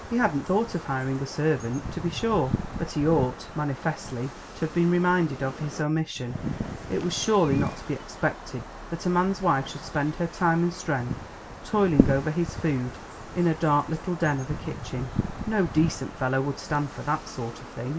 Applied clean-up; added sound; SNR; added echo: none; Wind; 8 dB; none.